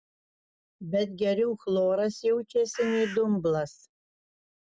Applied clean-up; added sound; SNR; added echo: none; Bird; 10 dB; none.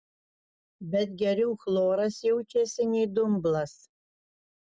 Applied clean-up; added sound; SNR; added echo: none; none; none; none.